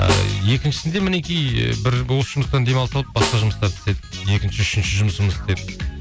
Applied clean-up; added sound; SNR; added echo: none; Snare drum; 12 dB; none.